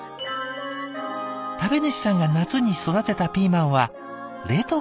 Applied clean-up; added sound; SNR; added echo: none; none; none; none.